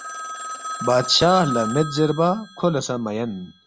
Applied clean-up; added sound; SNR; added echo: none; Telephone; 11 dB; none.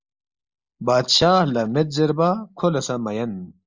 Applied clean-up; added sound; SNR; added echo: neural mask model Resemble Enhance denoiser.